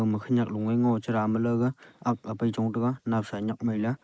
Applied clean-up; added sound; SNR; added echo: neural mask model Resemble Enhance denoiser.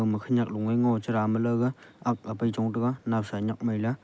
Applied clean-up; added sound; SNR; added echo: none; none; none; none.